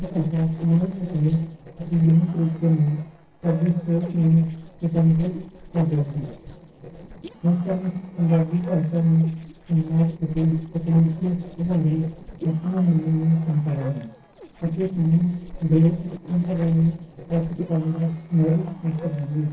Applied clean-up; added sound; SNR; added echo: neural separator model SepFormer DNS4.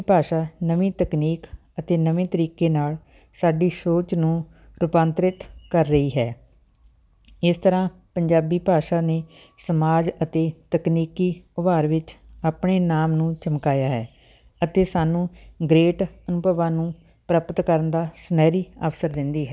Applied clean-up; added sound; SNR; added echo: none; none; none; none.